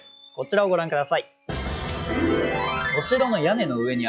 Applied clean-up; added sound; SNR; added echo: classical method log-MMSE.